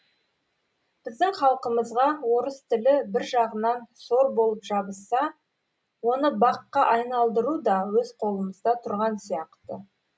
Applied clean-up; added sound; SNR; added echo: none; none; none; none.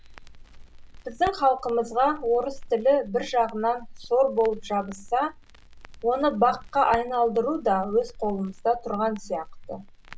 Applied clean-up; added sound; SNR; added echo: none; Crackle; 17 dB; none.